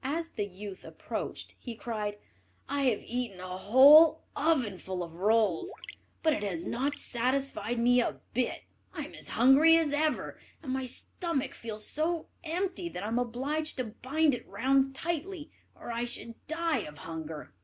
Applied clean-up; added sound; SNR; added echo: none; Gurgling; 10 dB; none.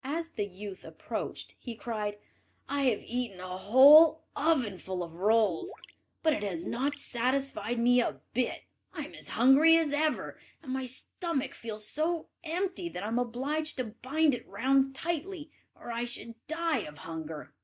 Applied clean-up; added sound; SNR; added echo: neural mask model DeepFilterNet 3.